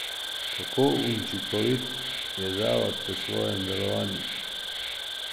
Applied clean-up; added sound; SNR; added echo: none; Insect; 3 dB; none.